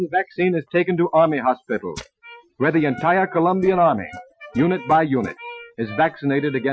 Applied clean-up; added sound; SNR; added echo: classical method Wiener filter.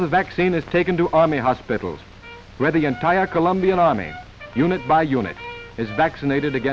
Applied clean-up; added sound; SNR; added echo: none; none; none; none.